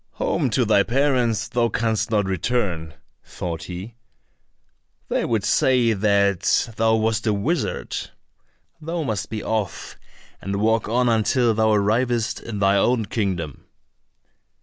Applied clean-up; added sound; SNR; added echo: none; none; none; none.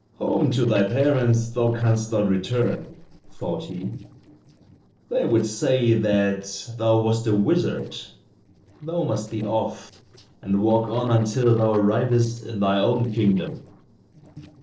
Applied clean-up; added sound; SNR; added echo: neural separator model SepFormer DNS4.